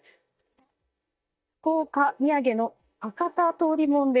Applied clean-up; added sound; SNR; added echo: neural mask model DeepFilterNet 3.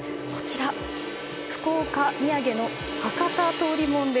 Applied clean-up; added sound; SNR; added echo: none; Gong; 6 dB; none.